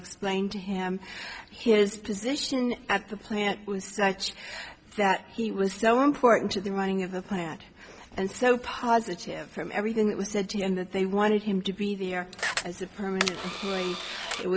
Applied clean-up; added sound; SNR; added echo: none; Camera; 6 dB; none.